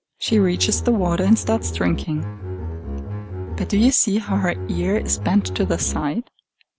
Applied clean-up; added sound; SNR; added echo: none; Bowed string instrument; 6 dB; none.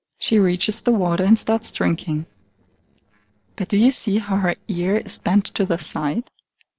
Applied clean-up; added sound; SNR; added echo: neural separator model SepFormer DNS4.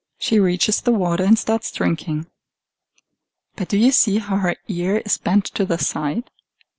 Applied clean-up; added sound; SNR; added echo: none; none; none; none.